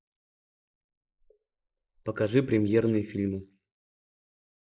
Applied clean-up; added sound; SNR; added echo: neural mask model Resemble Enhance denoiser.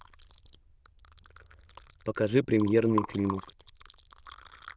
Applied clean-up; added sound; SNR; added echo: neural diffusion model UNIVERSE++.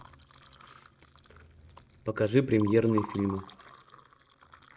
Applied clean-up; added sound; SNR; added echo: neural mask model RNNoise.